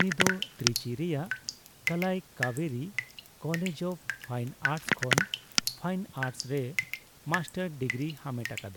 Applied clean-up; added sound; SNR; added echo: none; Drip; 0 dB; none.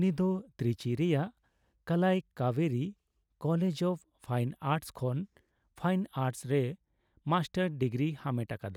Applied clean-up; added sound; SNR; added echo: none; none; none; none.